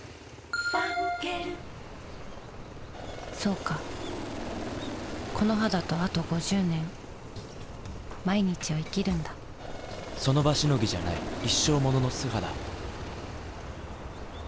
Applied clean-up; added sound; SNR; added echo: none; Drum kit + Aircraft; 9 dB; none.